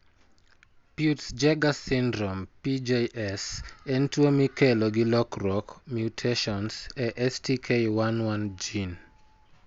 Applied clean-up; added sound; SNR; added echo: none; none; none; none.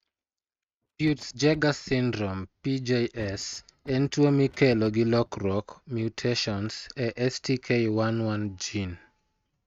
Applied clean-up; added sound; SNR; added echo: neural mask model RNNoise.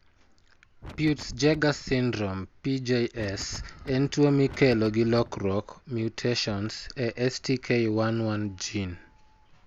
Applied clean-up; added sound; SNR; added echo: none; Wind; 17 dB; none.